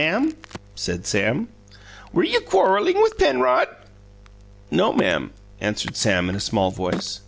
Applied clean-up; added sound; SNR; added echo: none; Crack; 20 dB; none.